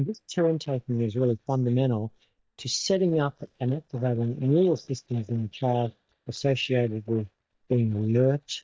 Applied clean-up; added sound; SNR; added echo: neural mask model DeepFilterNet 3.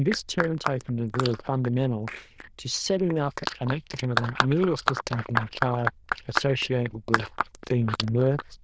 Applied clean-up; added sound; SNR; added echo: neural diffusion model UNIVERSE++.